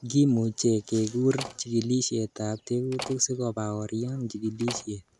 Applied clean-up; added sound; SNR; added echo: none; Slam; 15 dB; none.